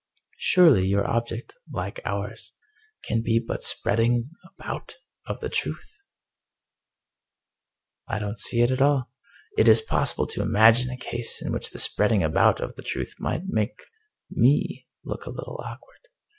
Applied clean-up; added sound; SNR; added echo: none; none; none; none.